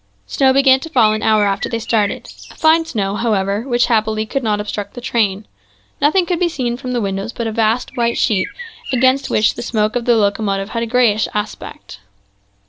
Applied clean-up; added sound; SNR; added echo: none; Bird; 11 dB; none.